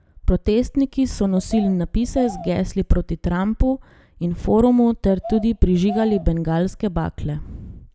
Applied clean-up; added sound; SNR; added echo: none; Bird vocalization, bird call, bird song; 17 dB; none.